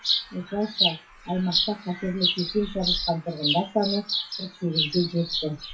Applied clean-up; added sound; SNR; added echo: classical method WPE with log-MMSE.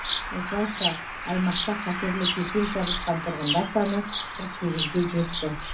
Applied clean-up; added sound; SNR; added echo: none; Bird vocalization, bird call, bird song; 1 dB; reverberation time 0.3 s.